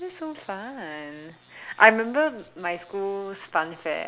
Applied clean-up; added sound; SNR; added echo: none; none; none; none.